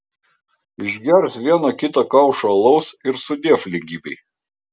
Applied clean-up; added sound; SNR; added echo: none; none; none; none.